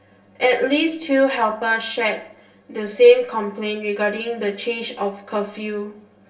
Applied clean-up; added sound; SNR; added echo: none; none; none; reverberation time 0.1 s.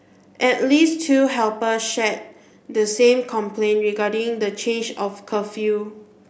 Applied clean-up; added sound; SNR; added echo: none; none; none; none.